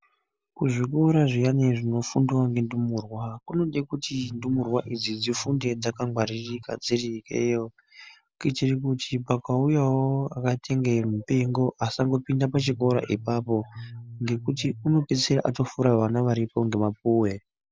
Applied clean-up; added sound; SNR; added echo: none; Bass guitar; 15 dB; none.